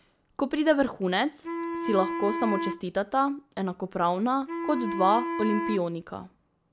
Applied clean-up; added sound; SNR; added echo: none; Wind instrument, woodwind instrument; 6 dB; none.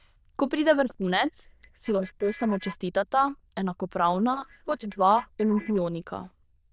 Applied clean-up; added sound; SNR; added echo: neural diffusion model UNIVERSE++.